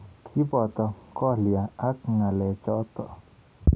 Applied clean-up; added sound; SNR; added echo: none; none; none; none.